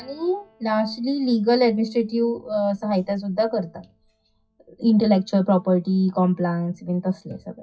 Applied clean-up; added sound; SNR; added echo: classical method WPE with log-MMSE.